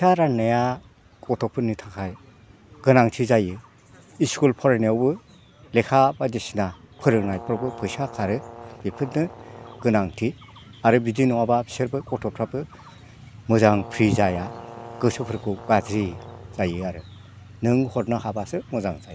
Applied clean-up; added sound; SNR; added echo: none; Brass instrument; 17 dB; none.